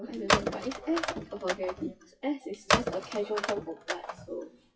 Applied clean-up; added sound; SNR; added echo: classical method WPE with log-MMSE.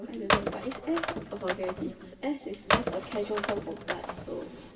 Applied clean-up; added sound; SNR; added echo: none; Telephone; -2 dB; reverberation time 1.7 s.